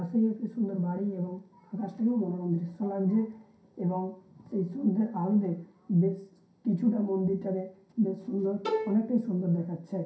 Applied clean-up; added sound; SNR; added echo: none; Bowed string instrument; 5 dB; reverberation time 0.5 s.